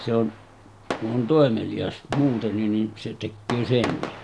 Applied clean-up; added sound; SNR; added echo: none; Fireworks; 12 dB; none.